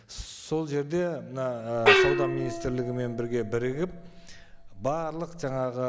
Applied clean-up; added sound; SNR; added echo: none; Gong; -2 dB; none.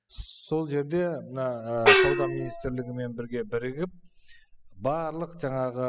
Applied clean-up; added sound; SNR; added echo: classical method spectral subtraction.